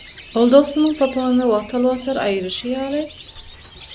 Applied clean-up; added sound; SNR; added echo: none; Bird; 17 dB; none.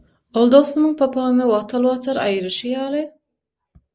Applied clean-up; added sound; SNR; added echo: none; none; none; none.